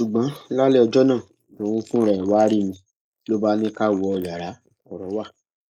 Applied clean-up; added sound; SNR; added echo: neural mask model Resemble Enhance denoiser.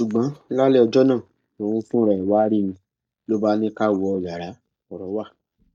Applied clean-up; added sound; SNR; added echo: neural mask model DeepFilterNet 3.